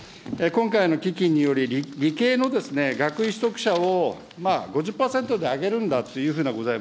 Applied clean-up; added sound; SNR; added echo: none; none; none; none.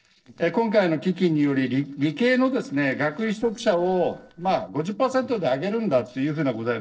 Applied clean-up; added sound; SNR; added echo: neural separator model SepFormer DNS4.